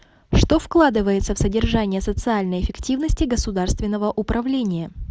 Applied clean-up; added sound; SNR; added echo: none; none; none; none.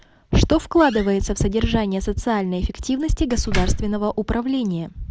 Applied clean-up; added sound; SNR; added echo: none; Slam; 11 dB; none.